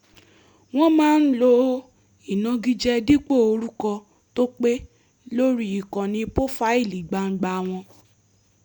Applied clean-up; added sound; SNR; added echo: none; none; none; none.